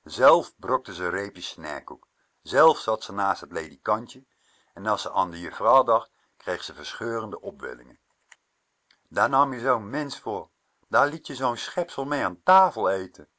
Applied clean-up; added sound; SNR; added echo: none; none; none; none.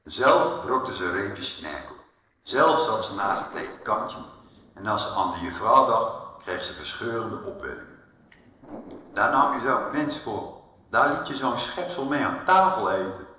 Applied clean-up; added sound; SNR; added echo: neural separator model SepFormer DNS4.